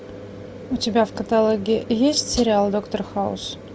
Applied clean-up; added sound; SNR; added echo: none; none; none; none.